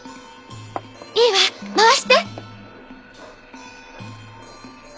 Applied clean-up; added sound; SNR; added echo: none; none; none; none.